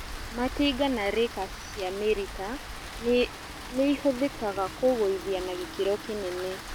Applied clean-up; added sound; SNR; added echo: none; Rain; 10 dB; none.